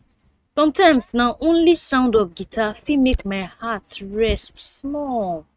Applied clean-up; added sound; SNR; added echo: neural mask model RNNoise.